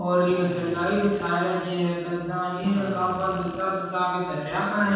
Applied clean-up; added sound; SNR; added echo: none; Drill; 15 dB; reverberation time 1.2 s.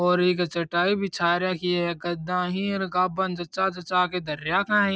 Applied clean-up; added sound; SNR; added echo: none; none; none; none.